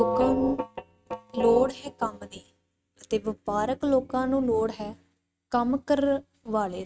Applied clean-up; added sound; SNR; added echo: neural mask model RNNoise.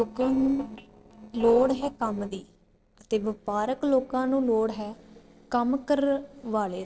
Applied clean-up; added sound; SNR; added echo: neural separator model SepFormer DNS4.